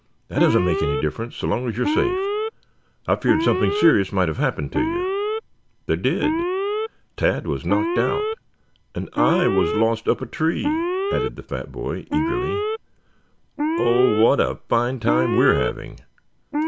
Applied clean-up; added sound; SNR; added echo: none; Alarm; 2 dB; none.